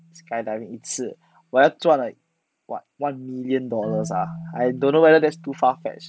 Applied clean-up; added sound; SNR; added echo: none; Marimba, xylophone; 17 dB; none.